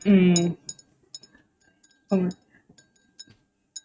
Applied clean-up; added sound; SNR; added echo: neural mask model RNNoise.